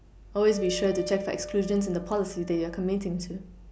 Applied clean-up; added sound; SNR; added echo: none; Wind instrument, woodwind instrument; 12 dB; none.